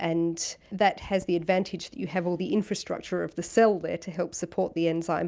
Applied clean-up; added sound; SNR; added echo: none; none; none; none.